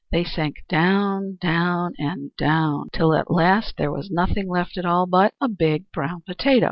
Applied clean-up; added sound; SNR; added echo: none; none; none; none.